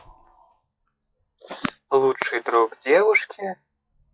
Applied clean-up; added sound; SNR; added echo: classical method log-MMSE.